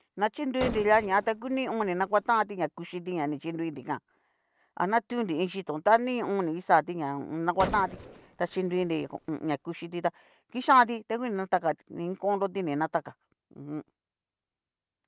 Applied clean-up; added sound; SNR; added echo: none; Gunshot, gunfire; 12 dB; none.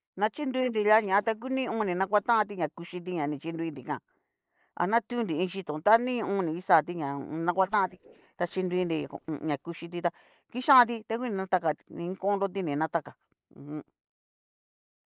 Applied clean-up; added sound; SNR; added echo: neural mask model Resemble Enhance denoiser.